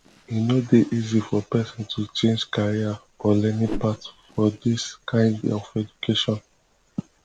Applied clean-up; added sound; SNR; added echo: none; Whoosh, swoosh, swish; 18 dB; none.